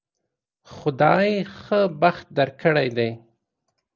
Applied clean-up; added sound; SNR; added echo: none; none; none; none.